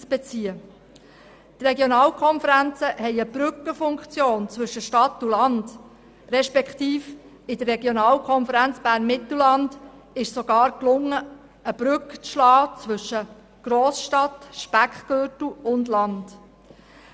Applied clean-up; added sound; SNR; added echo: none; none; none; none.